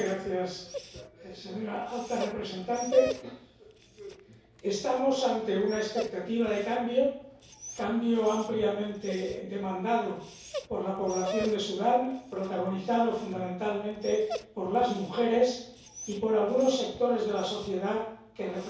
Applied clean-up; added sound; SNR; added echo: none; Dog; 14 dB; reverberation time 0.6 s.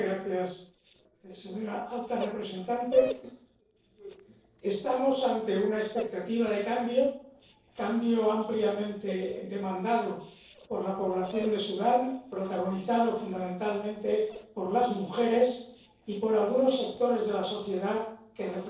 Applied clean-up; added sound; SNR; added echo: neural separator model SepFormer DNS4.